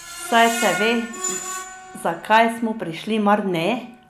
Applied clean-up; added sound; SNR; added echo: none; Screech; 10 dB; none.